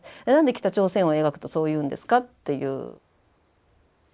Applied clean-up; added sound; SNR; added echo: none; none; none; none.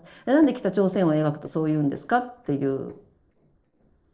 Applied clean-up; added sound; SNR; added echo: neural separator model SepFormer DNS4.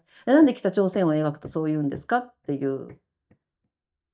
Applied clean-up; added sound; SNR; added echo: neural mask model DeepFilterNet 3.